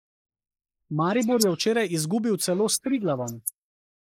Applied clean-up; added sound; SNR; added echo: neural mask model Resemble Enhance denoiser.